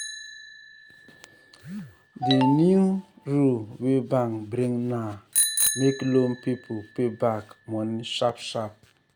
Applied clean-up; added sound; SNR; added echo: none; Bicycle bell; 9 dB; none.